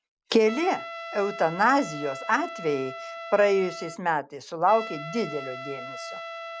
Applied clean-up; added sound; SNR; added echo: none; Trumpet; 12 dB; none.